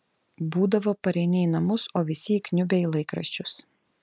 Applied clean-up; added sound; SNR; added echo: none; none; none; none.